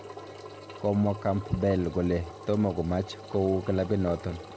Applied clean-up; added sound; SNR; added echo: none; Engine; 15 dB; none.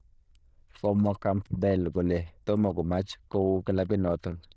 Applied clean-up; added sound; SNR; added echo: neural diffusion model UNIVERSE++.